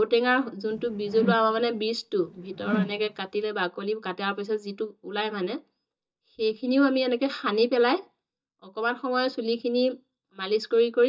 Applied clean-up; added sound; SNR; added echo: neural mask model DeepFilterNet 3.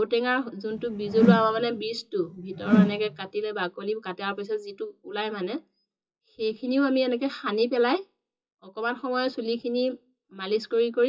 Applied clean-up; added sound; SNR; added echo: classical method WPE with log-MMSE.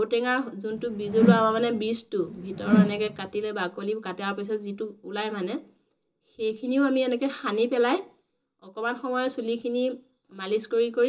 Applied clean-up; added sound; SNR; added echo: none; Whoosh, swoosh, swish; -1 dB; reverberation time 0.2 s.